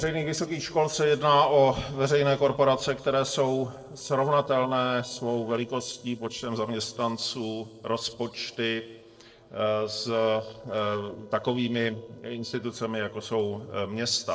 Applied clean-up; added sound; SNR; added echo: neural separator model SepFormer DNS4.